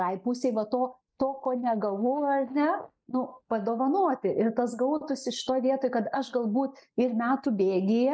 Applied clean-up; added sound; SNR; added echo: neural mask model DeepFilterNet 3.